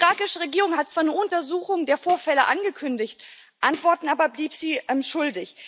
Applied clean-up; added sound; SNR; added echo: none; Tambourine; 17 dB; none.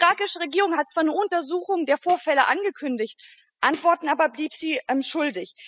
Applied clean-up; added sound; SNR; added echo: classical method spectral subtraction.